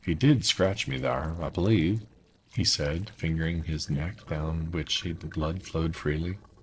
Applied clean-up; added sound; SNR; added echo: neural separator model SepFormer DNS4.